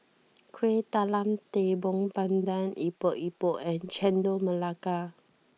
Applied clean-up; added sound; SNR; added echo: neural mask model Resemble Enhance denoiser.